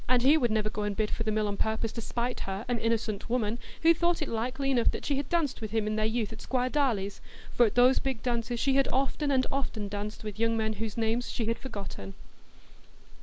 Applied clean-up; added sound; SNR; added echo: neural mask model Resemble Enhance denoiser.